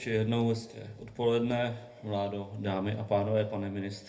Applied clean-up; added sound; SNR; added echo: none; none; none; reverberation time 0.3 s.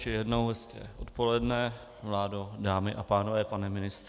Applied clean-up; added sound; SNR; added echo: none; none; none; none.